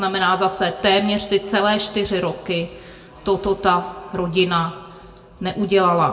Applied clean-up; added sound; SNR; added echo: none; none; none; reverberation time 0.6 s.